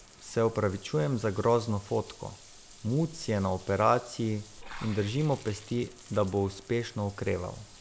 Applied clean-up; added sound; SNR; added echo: none; Bathtub (filling or washing) / Water; 19 dB; none.